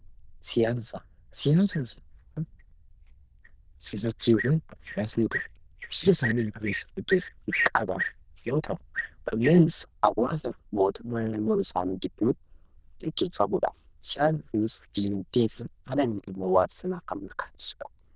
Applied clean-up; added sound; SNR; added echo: neural diffusion model UNIVERSE++.